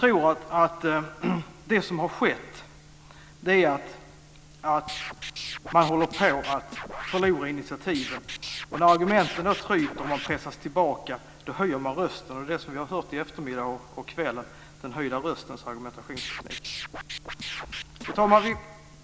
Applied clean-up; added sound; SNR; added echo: none; Scratching (performance technique); 10 dB; none.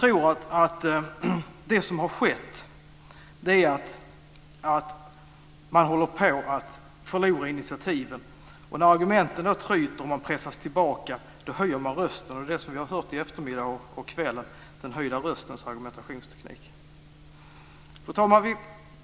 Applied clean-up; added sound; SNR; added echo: none; none; none; none.